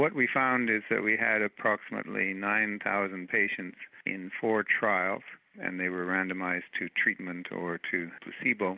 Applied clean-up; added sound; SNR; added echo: none; none; none; none.